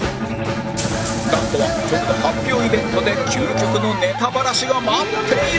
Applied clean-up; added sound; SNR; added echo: none; Bowed string instrument; 5 dB; none.